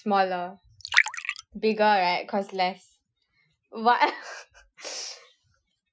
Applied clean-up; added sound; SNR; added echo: classical method Wiener filter.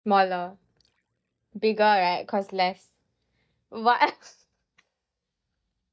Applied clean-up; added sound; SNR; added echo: neural mask model DeepFilterNet 3.